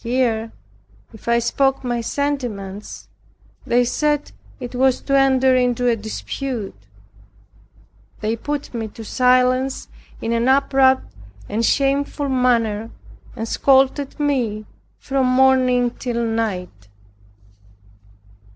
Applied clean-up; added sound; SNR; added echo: none; none; none; none.